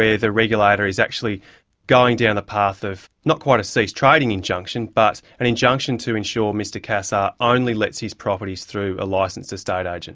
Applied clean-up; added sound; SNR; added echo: none; none; none; none.